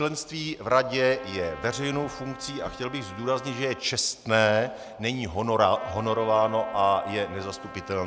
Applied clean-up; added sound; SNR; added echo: none; Trumpet; 17 dB; none.